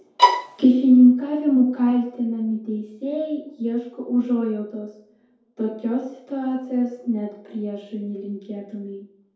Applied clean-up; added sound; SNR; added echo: none; Bowed string instrument; -4 dB; reverberation time 2.3 s.